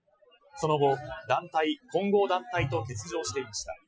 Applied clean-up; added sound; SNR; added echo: classical method Wiener filter.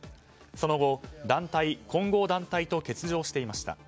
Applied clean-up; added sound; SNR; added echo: none; none; none; none.